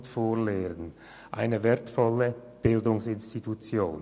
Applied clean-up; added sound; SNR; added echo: none; none; none; none.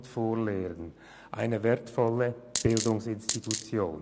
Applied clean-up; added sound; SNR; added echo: none; Coin (dropping); -5 dB; none.